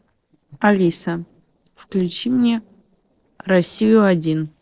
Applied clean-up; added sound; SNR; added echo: neural separator model SepFormer DNS4.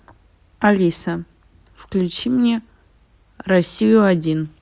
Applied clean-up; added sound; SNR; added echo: none; none; none; none.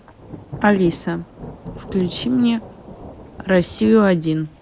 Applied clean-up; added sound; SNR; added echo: none; Thunder / Rain; 16 dB; none.